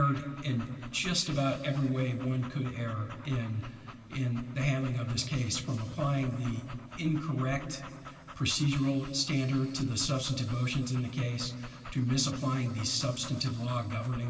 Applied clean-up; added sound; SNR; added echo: none; Dog; 17 dB; reverberation time 2.6 s.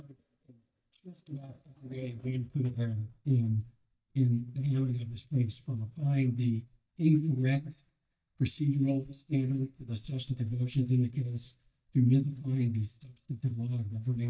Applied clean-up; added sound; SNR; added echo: neural mask model DeepFilterNet 3.